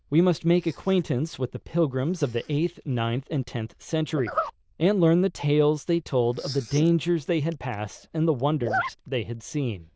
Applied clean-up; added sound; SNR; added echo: neural diffusion model UNIVERSE++.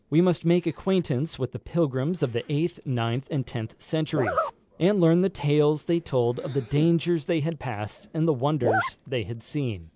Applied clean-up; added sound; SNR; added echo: none; Zipper (clothing); 11 dB; none.